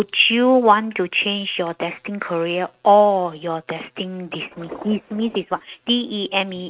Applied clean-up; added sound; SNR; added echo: neural mask model RNNoise.